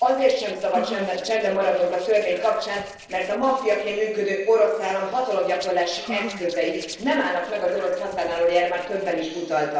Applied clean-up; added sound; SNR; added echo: neural separator model SepFormer DNS4.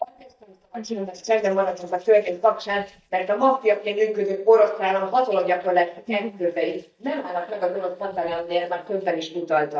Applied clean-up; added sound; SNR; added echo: neural mask model DeepFilterNet 3.